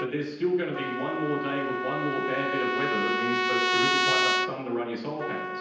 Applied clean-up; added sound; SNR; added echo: none; Trumpet; -2 dB; reverberation time 0.9 s.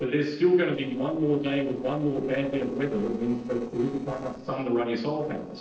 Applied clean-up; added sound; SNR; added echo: neural separator model SepFormer DNS4.